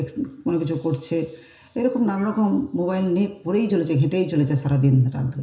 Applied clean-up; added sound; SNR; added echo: none; none; none; reverberation time 0.5 s.